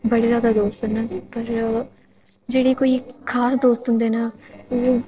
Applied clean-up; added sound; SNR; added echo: neural separator model SepFormer DNS4.